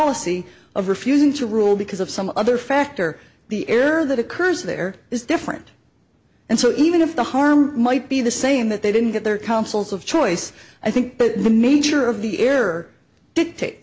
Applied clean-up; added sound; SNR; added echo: none; none; none; none.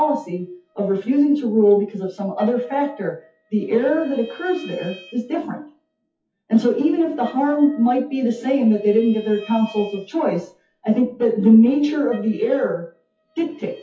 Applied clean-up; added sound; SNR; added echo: classical method WPE with log-MMSE.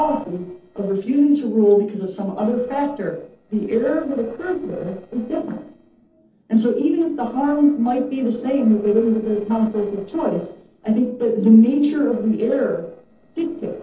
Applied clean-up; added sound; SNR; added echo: neural separator model SepFormer DNS4.